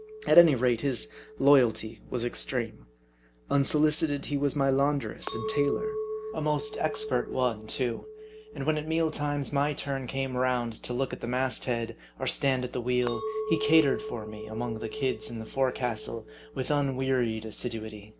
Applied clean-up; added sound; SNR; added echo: none; Chink, clink; 12 dB; none.